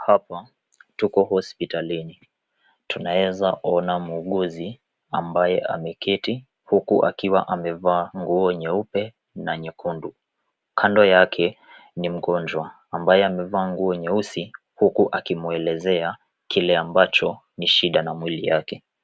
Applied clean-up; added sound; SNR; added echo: none; none; none; none.